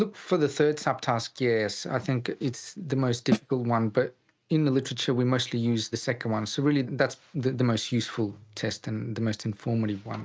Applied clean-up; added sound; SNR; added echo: neural mask model RNNoise.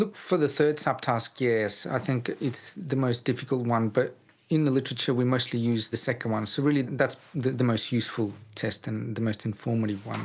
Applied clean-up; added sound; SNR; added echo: none; none; none; none.